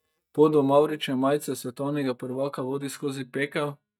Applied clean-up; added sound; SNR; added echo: neural mask model DeepFilterNet 3.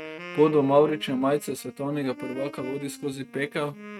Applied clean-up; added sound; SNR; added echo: neural mask model RNNoise.